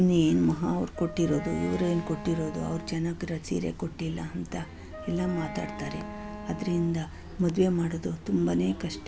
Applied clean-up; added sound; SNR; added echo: none; Wind instrument, woodwind instrument; 13 dB; none.